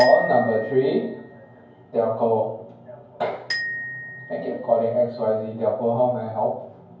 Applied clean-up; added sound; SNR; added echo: none; Glockenspiel; 13 dB; reverberation time 0.9 s.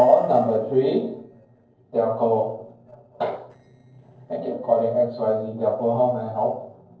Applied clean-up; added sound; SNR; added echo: neural separator model SepFormer DNS4.